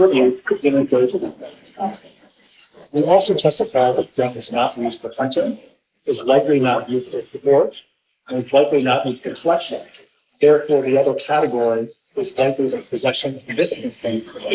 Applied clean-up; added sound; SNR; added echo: neural mask model Resemble Enhance denoiser.